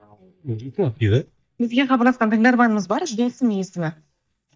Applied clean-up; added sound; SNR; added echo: neural mask model DeepFilterNet 3.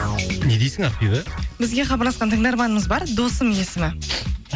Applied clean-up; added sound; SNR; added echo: none; none; none; none.